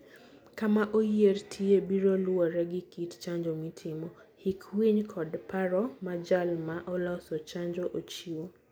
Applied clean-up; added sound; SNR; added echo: none; none; none; none.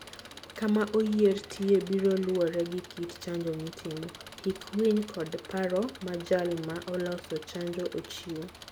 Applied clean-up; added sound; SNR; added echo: none; Engine; 17 dB; none.